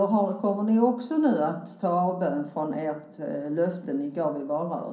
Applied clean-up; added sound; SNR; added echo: none; none; none; reverberation time 0.6 s.